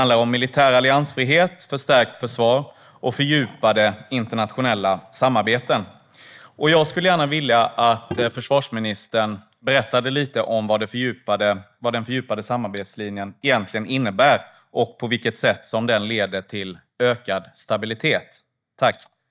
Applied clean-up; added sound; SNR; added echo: neural mask model DeepFilterNet 3.